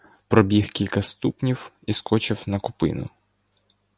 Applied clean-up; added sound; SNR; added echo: none; none; none; none.